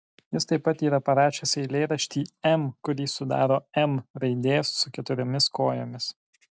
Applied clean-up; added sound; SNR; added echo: none; none; none; none.